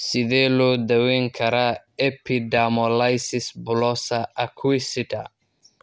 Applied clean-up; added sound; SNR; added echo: none; none; none; none.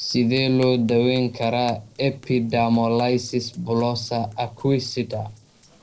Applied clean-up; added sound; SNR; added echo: neural separator model SepFormer DNS4.